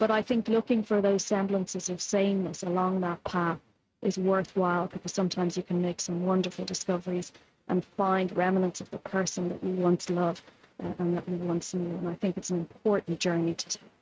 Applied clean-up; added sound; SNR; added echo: neural mask model RNNoise.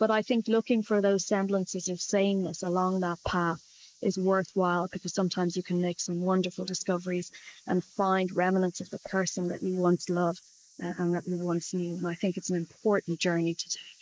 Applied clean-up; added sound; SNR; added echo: neural mask model Resemble Enhance denoiser.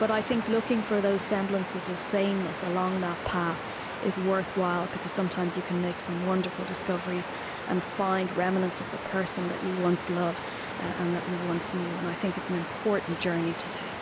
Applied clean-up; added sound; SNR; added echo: none; Waves, surf; 7 dB; none.